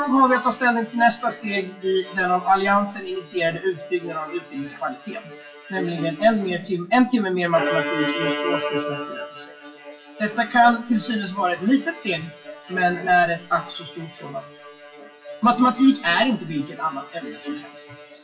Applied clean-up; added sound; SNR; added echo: classical method WPE with log-MMSE.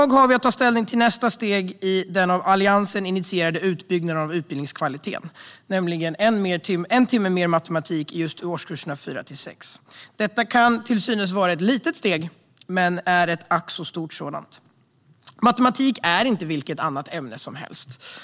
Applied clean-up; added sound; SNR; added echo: none; none; none; none.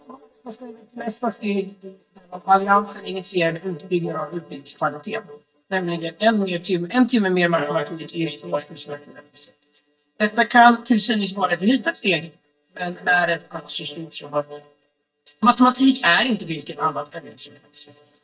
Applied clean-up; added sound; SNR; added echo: neural mask model DeepFilterNet 3.